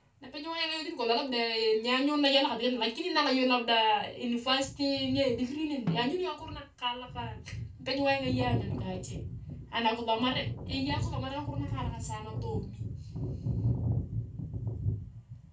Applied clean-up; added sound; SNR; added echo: none; Snare drum; 9 dB; reverberation time 0.3 s.